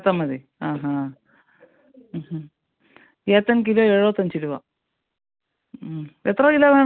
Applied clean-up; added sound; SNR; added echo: none; none; none; none.